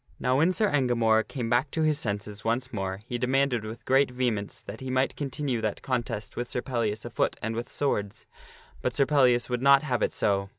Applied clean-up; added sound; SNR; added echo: none; none; none; none.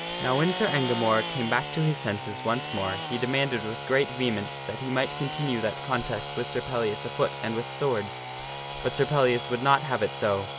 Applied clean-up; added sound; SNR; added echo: none; Sawing / Engine; 7 dB; none.